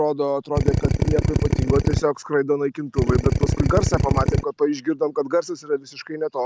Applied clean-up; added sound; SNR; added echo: none; Drill; -3 dB; none.